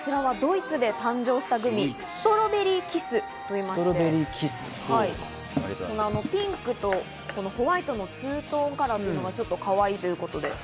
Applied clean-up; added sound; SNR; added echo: none; none; none; none.